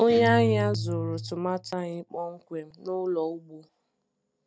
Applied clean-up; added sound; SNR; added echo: none; Guitar; 5 dB; none.